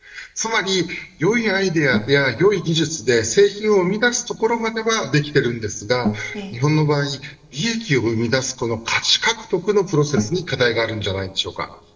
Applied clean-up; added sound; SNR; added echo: neural separator model SepFormer DNS4.